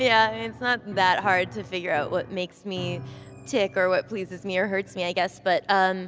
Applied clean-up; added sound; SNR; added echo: none; Piano; 17 dB; none.